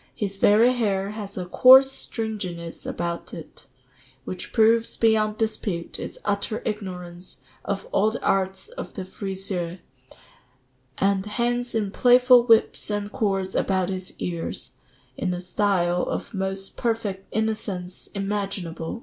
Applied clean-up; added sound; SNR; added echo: none; none; none; none.